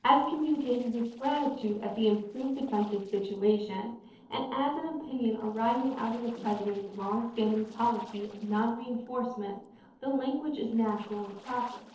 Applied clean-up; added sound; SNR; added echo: neural separator model SepFormer DNS4.